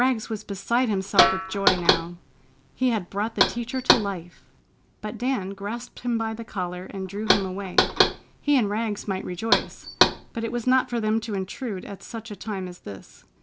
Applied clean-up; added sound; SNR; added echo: none; Knock + Snare drum; -2 dB; none.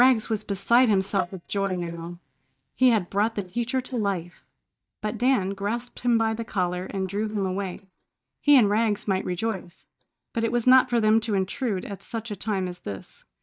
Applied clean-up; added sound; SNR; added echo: neural mask model DeepFilterNet 3.